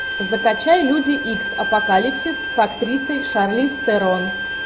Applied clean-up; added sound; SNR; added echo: none; Bowed string instrument; 5 dB; none.